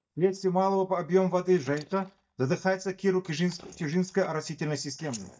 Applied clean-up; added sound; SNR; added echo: neural mask model DeepFilterNet 3.